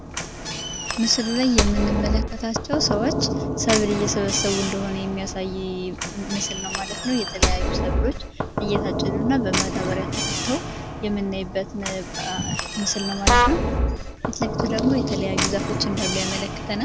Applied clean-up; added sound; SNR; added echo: none; Vehicle horn, car horn, honking + Knock / Slam; -1 dB; none.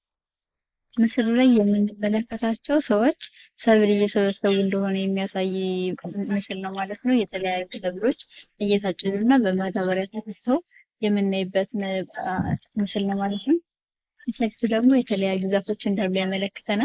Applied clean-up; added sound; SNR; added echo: neural mask model Resemble Enhance denoiser.